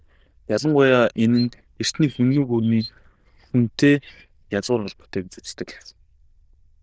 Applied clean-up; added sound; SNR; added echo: neural diffusion model UNIVERSE++.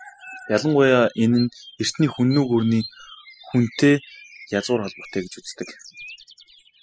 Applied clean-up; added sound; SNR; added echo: classical method spectral subtraction.